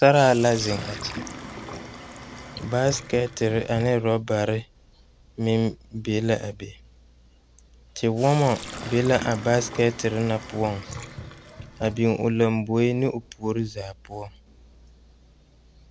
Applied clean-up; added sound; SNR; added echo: none; Sink (filling or washing); 15 dB; none.